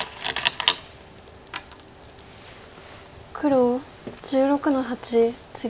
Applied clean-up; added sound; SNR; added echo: none; none; none; none.